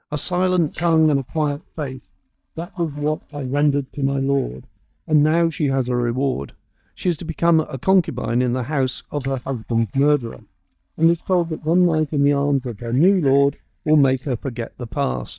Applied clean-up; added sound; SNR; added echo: neural mask model DeepFilterNet 3.